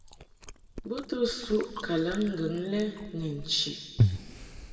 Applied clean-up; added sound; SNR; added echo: none; Chewing, mastication; 2 dB; reverberation time 1.9 s.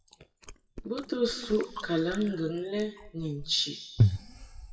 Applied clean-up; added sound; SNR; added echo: classical method WPE with log-MMSE.